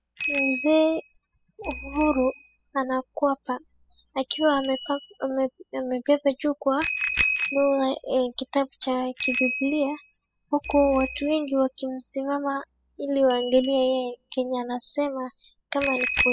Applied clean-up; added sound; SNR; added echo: classical method spectral subtraction.